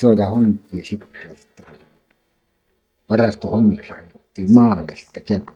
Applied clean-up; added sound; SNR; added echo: neural mask model DeepFilterNet 3.